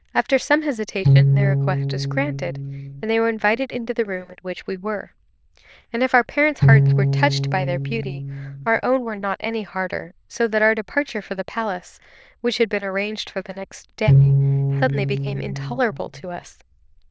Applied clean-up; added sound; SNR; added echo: neural diffusion model UNIVERSE++.